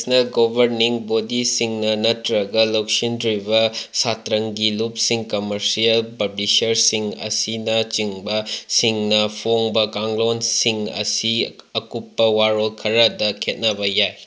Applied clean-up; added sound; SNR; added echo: none; none; none; none.